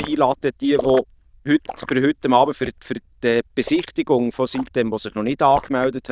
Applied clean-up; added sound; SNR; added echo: neural diffusion model UNIVERSE++.